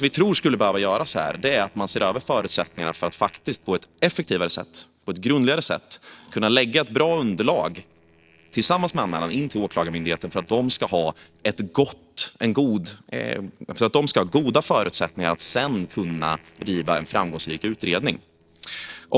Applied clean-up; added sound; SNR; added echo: neural separator model SepFormer DNS4.